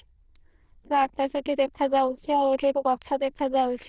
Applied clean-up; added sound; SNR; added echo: neural diffusion model UNIVERSE++.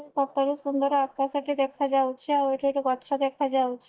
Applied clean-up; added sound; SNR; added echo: neural mask model DeepFilterNet 3.